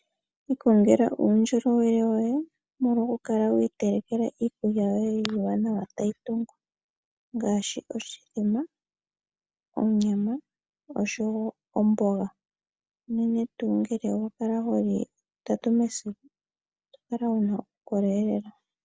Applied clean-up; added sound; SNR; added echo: none; none; none; none.